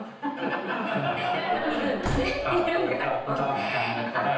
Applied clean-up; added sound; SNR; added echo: none; Slam / Wood; 9 dB; reverberation time 0.9 s.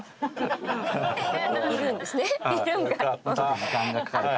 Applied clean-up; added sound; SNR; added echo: none; none; none; none.